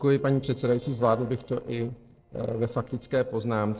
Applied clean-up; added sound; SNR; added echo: neural separator model SepFormer DNS4.